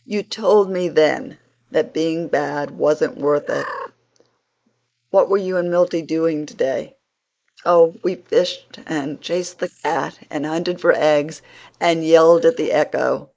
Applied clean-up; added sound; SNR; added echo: neural mask model Resemble Enhance denoiser.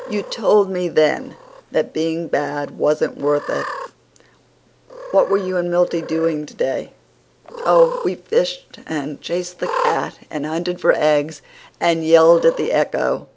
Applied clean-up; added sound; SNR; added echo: none; Cat; 13 dB; none.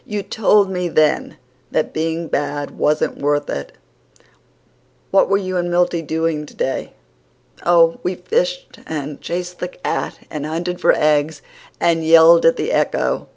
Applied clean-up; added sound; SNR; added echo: none; none; none; none.